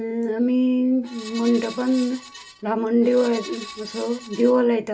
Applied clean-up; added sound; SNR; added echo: none; Screech; 18 dB; reverberation time 0.2 s.